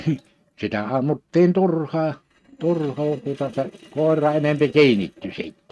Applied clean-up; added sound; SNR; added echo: neural mask model RNNoise.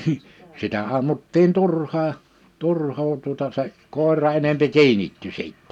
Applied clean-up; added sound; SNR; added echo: none; none; none; none.